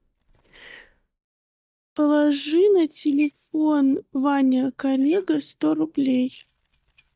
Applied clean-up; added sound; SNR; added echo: neural mask model DeepFilterNet 3.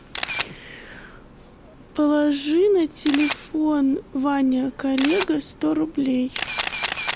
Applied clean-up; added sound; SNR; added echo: none; Camera; 10 dB; none.